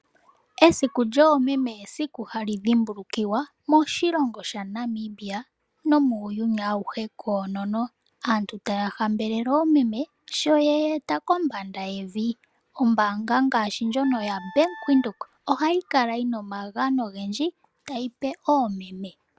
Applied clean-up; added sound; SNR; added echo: none; Wind instrument, woodwind instrument; 18 dB; none.